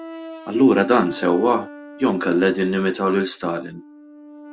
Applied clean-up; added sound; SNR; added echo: none; Brass instrument; 18 dB; none.